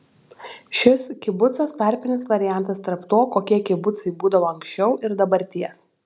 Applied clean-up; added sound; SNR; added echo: none; none; none; none.